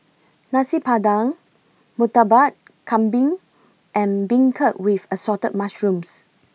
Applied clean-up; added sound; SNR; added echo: none; none; none; none.